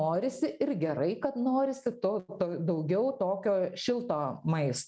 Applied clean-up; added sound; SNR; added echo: none; none; none; none.